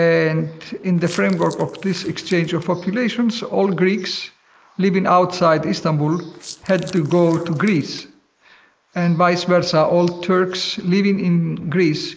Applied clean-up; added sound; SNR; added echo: neural mask model Resemble Enhance denoiser.